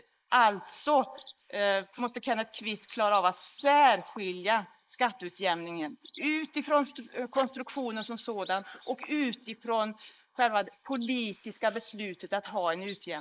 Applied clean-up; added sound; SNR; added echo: neural mask model Resemble Enhance denoiser.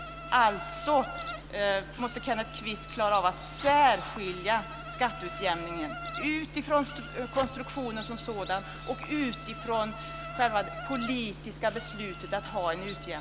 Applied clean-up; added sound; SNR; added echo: none; Fireworks + Insect; 12 dB; none.